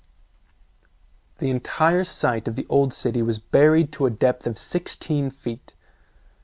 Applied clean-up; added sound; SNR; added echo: none; none; none; none.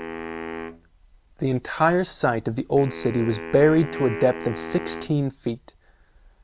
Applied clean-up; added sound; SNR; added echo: none; Wind instrument, woodwind instrument; 12 dB; none.